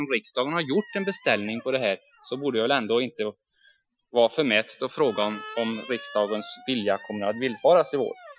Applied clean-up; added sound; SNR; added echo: classical method Wiener filter.